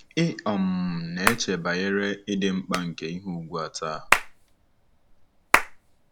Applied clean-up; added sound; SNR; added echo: none; Hands; 2 dB; none.